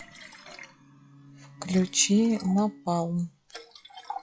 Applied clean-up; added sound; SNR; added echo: classical method log-MMSE.